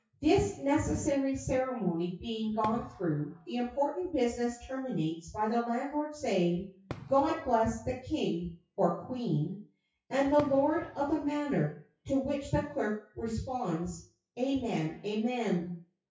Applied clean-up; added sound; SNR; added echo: classical method WPE with log-MMSE.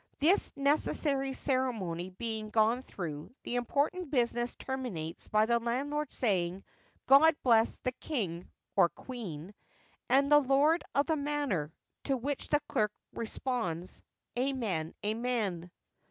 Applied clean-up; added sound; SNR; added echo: none; none; none; none.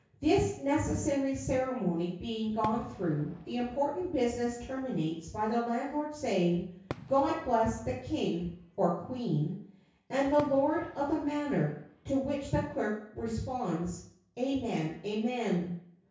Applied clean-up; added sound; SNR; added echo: none; Fireworks; 18 dB; reverberation time 0.6 s.